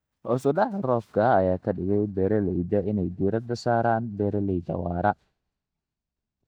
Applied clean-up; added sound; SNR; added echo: neural mask model DeepFilterNet 3.